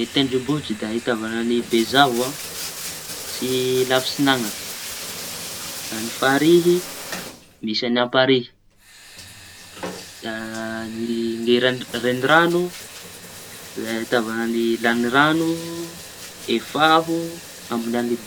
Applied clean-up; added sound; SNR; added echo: none; Bathtub (filling or washing); 13 dB; none.